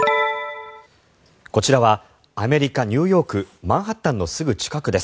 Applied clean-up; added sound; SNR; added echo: none; none; none; none.